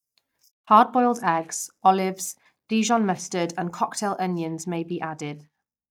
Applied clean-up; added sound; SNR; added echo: neural mask model DeepFilterNet 3.